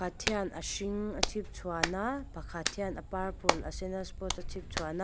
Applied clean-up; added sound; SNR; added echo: none; Hands; 0 dB; none.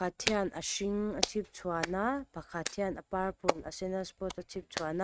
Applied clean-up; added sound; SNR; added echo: neural mask model RNNoise.